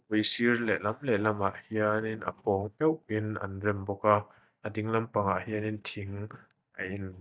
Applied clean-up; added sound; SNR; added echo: neural mask model DeepFilterNet 3.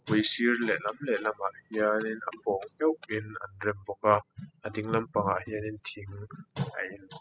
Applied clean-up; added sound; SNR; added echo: classical method spectral subtraction.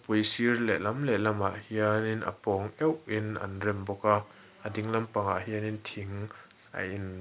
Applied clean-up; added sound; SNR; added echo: none; none; none; none.